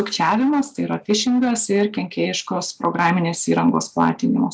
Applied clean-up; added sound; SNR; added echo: none; none; none; none.